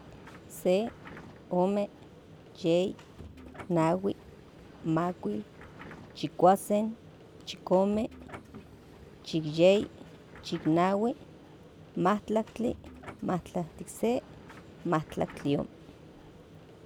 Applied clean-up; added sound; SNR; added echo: none; Subway, metro, underground; 18 dB; none.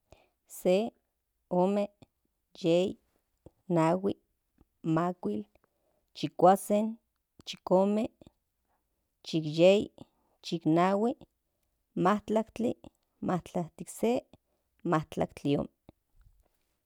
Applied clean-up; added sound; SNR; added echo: none; none; none; none.